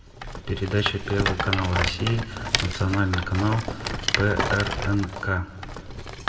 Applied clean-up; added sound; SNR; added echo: none; Rattle; 3 dB; reverberation time 1.7 s.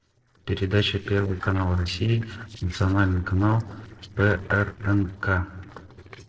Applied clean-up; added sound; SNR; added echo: neural separator model SepFormer DNS4.